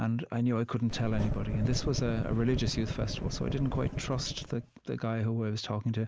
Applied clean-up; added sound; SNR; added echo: none; Engine starting / Car; 3 dB; none.